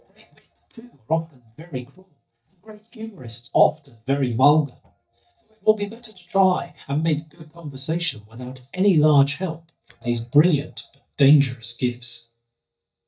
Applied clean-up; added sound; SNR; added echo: neural mask model DeepFilterNet 3.